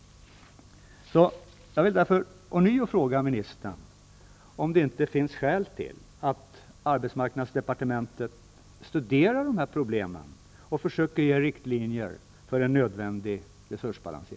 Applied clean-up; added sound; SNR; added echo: none; none; none; none.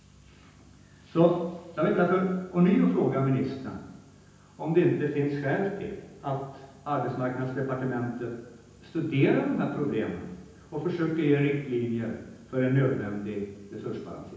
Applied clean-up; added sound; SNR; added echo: none; none; none; reverberation time 0.9 s.